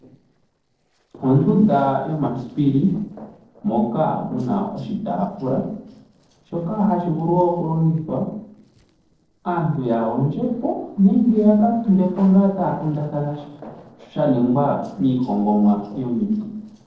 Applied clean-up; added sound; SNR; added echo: neural separator model SepFormer DNS4.